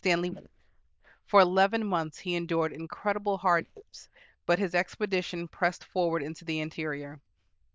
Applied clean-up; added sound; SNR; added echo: neural diffusion model UNIVERSE++.